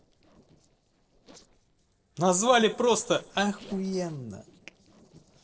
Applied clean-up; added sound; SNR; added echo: neural separator model SepFormer DNS4.